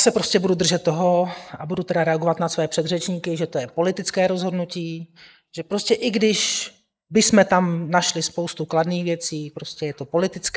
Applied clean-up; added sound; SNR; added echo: neural mask model Resemble Enhance denoiser.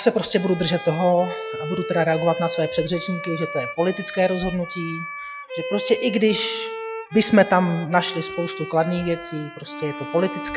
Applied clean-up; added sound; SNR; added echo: classical method log-MMSE.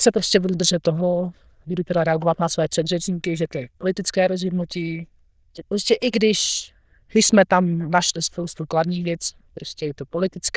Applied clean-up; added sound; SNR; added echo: neural diffusion model UNIVERSE++.